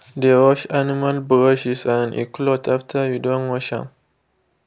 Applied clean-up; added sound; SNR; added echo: none; none; none; none.